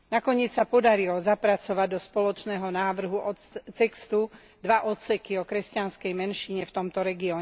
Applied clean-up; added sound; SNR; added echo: none; none; none; none.